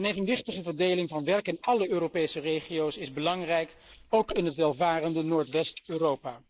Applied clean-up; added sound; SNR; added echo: neural mask model Resemble Enhance denoiser.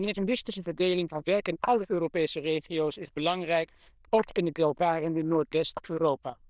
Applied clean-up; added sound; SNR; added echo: neural diffusion model UNIVERSE++.